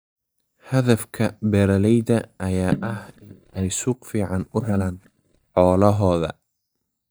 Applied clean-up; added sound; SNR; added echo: neural mask model DeepFilterNet 3.